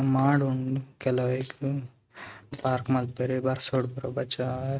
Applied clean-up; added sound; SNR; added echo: neural mask model RNNoise.